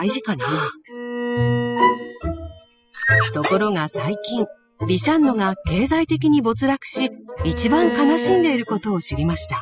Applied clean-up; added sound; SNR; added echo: classical method spectral subtraction.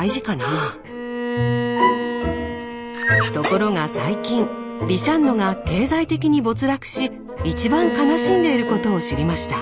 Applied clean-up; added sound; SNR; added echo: none; Bowed string instrument; 7 dB; none.